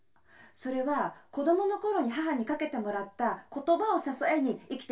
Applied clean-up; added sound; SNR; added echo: none; none; none; reverberation time 0.2 s.